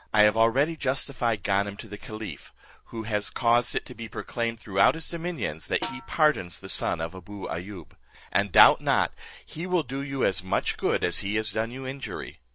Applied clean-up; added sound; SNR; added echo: none; Snare drum; 12 dB; none.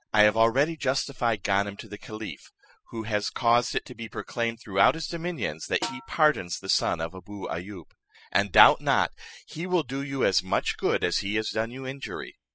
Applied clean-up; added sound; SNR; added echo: classical method spectral subtraction.